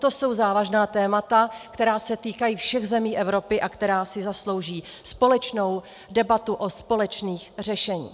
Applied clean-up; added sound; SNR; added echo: none; none; none; none.